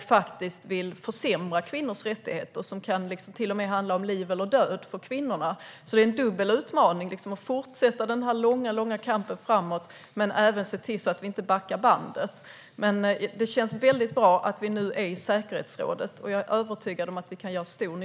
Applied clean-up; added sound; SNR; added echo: none; none; none; none.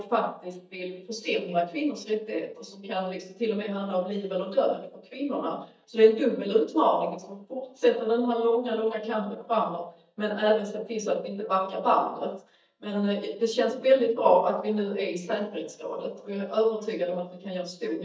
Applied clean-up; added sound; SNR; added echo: neural mask model DeepFilterNet 3.